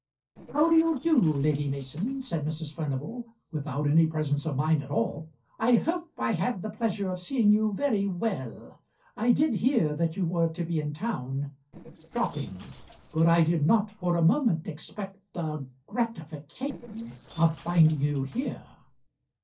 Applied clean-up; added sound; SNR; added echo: neural separator model SepFormer DNS4.